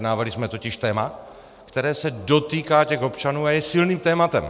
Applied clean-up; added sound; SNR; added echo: none; none; none; none.